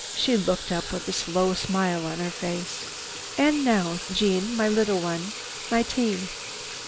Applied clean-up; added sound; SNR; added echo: none; Sink (filling or washing) / Water tap, faucet; 9 dB; none.